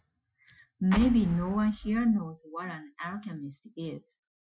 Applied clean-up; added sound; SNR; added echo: classical method Wiener filter.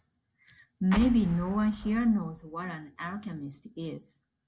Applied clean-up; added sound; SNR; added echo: none; Explosion; 10 dB; none.